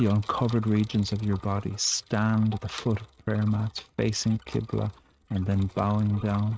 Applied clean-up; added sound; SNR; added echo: neural mask model RNNoise.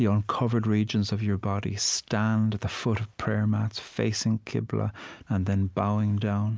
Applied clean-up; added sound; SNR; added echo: none; none; none; none.